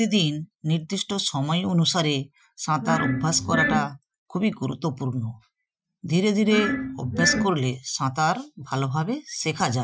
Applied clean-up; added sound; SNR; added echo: classical method Wiener filter.